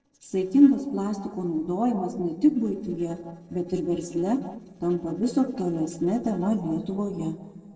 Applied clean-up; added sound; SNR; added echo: neural separator model SepFormer DNS4.